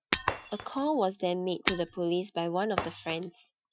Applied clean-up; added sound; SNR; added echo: classical method Wiener filter.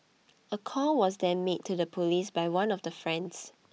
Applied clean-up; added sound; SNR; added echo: none; none; none; none.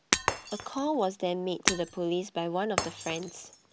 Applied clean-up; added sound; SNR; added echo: none; Shatter + Shatter; 2 dB; none.